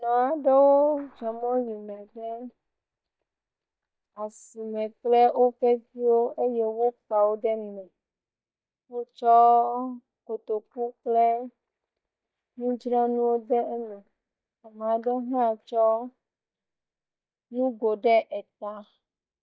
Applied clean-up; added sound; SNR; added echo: neural mask model DeepFilterNet 3.